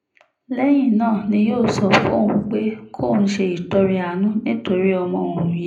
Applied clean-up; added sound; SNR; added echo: none; none; none; reverberation time 0.4 s.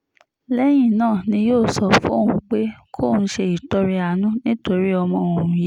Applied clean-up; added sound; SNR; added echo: none; none; none; none.